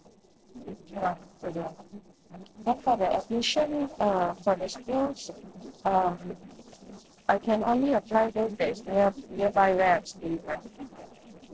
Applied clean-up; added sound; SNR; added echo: neural separator model SepFormer DNS4.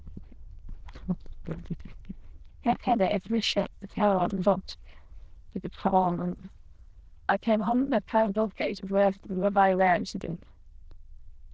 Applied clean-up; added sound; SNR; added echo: neural diffusion model UNIVERSE++.